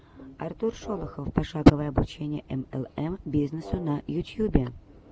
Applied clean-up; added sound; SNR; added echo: none; Brass instrument; 19 dB; none.